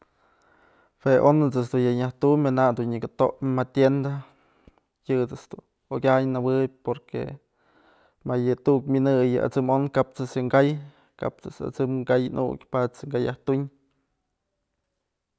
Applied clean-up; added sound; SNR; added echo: none; none; none; none.